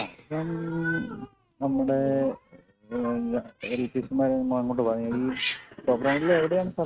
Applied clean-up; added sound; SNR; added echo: neural mask model RNNoise.